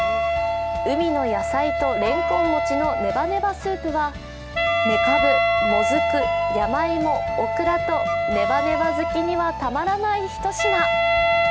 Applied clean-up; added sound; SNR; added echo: none; Wind instrument, woodwind instrument; -1 dB; none.